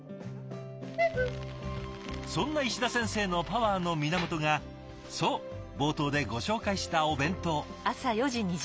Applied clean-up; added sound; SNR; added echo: none; none; none; none.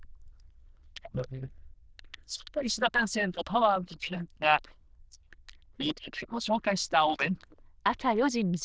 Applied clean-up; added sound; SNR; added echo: neural diffusion model UNIVERSE++.